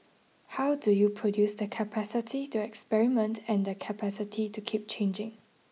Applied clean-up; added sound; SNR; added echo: none; none; none; none.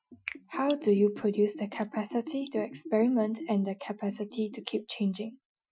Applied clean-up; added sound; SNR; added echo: classical method Wiener filter.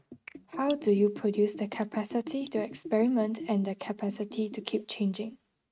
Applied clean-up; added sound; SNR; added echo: neural mask model RNNoise.